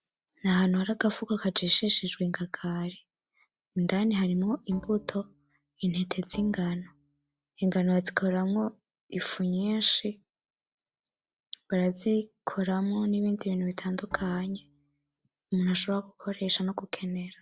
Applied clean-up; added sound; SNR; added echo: neural separator model SepFormer DNS4.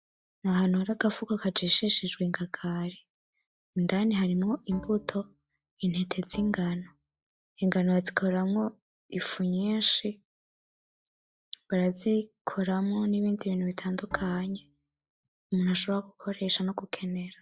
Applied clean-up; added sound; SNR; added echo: neural mask model DeepFilterNet 3.